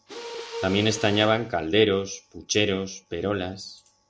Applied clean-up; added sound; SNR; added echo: none; Mechanisms; 14 dB; none.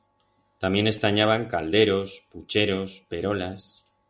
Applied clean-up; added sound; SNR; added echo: none; none; none; none.